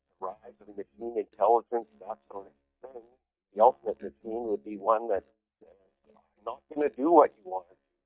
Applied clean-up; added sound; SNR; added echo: neural mask model DeepFilterNet 3.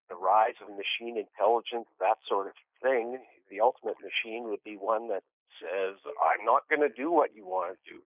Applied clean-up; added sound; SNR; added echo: neural mask model Resemble Enhance denoiser.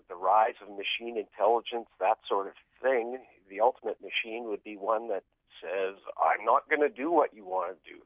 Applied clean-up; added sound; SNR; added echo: none; none; none; none.